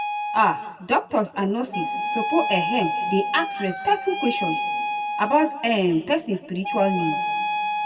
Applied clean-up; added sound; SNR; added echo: none; Wind instrument, woodwind instrument; 3 dB; reverberation time 1.4 s.